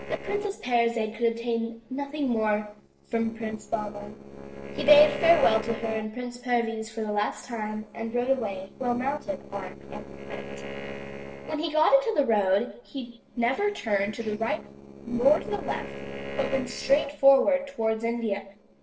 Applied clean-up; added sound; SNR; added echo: neural separator model SepFormer DNS4.